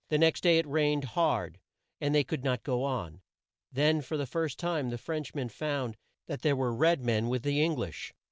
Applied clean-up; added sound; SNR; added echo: none; none; none; none.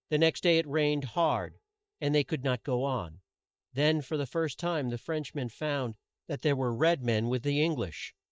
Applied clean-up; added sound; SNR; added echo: neural mask model DeepFilterNet 3.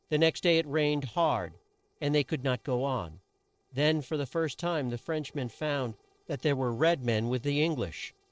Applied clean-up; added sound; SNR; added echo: neural separator model SepFormer DNS4.